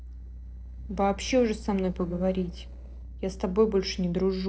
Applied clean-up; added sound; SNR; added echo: neural separator model SepFormer DNS4.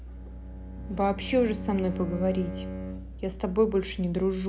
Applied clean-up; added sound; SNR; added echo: none; Bowed string instrument; 10 dB; none.